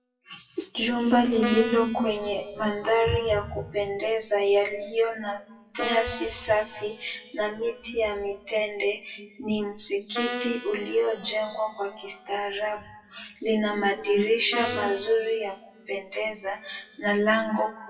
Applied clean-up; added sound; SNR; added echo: classical method WPE with log-MMSE.